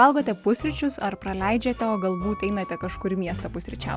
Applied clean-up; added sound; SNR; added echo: none; Wind instrument, woodwind instrument; 16 dB; none.